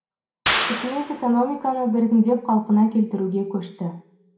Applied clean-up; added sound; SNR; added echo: none; Clapping; 8 dB; reverberation time 0.5 s.